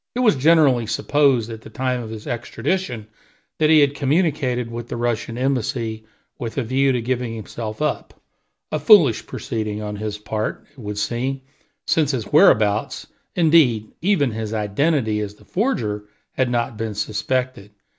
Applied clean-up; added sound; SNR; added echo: none; none; none; none.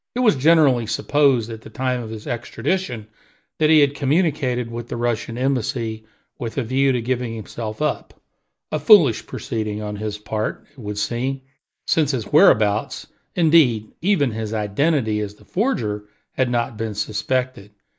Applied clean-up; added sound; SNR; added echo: neural mask model Resemble Enhance denoiser.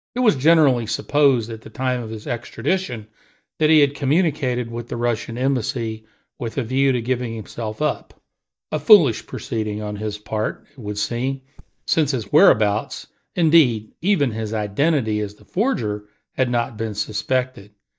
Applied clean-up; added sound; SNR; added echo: neural mask model DeepFilterNet 3.